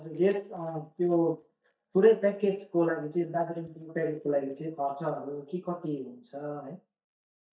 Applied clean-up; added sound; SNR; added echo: neural mask model DeepFilterNet 3.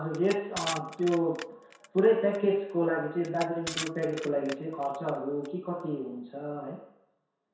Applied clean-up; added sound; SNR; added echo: none; Crushing; 13 dB; reverberation time 0.7 s.